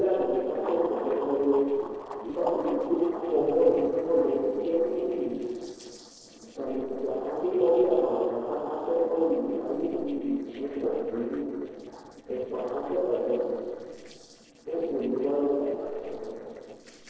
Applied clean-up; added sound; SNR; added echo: neural separator model SepFormer DNS4.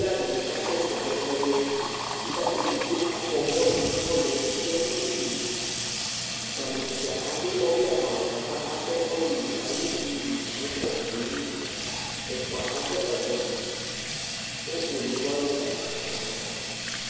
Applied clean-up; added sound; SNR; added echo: none; Sink (filling or washing) / Water tap, faucet; 2 dB; reverberation time 1.9 s.